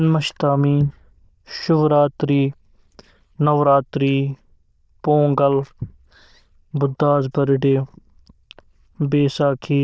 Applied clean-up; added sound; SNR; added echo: neural diffusion model UNIVERSE++.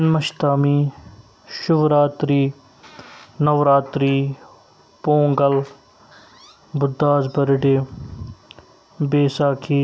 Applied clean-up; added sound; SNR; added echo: none; none; none; none.